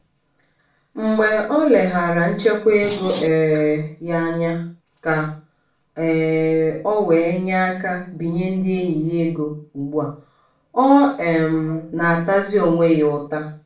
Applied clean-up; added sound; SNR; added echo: none; Screech; 14 dB; reverberation time 0.3 s.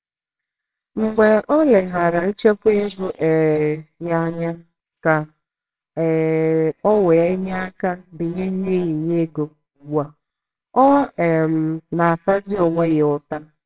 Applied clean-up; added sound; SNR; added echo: neural separator model SepFormer WHAMR!.